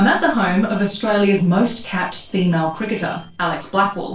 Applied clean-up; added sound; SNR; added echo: neural separator model SepFormer DNS4.